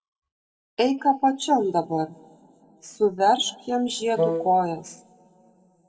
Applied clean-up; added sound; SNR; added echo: none; Wind instrument, woodwind instrument; 2 dB; reverberation time 1.0 s.